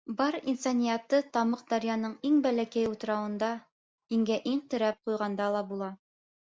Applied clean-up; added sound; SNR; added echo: none; none; none; none.